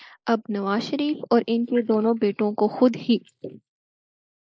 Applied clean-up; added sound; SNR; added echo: neural mask model Resemble Enhance denoiser.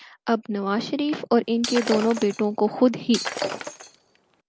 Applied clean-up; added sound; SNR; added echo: none; Shatter; 9 dB; none.